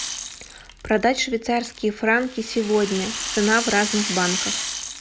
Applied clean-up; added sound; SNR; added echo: none; Rattle; 7 dB; none.